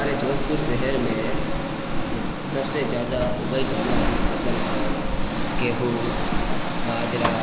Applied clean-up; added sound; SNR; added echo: none; Engine + Sliding door; -4 dB; none.